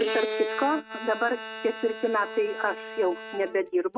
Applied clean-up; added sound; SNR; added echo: neural mask model RNNoise.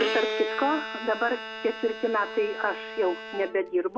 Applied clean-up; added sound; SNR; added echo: none; Bowed string instrument; 6 dB; none.